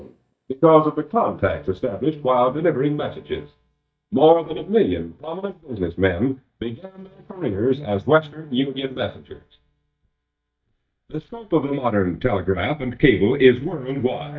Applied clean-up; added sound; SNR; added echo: neural mask model DeepFilterNet 3.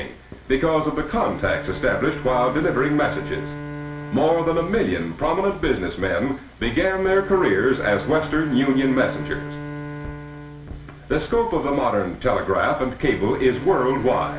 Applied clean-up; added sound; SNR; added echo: none; Bowed string instrument; 13 dB; reverberation time 0.4 s.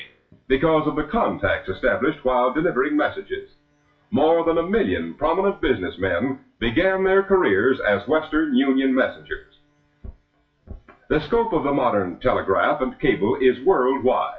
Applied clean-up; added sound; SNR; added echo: classical method WPE with log-MMSE.